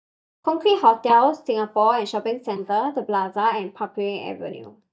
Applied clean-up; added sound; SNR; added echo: neural mask model DeepFilterNet 3.